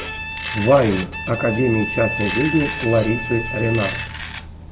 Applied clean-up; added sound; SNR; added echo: none; Domestic sounds, home sounds + Bowed string instrument; 8 dB; none.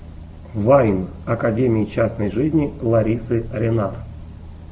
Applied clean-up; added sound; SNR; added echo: none; none; none; none.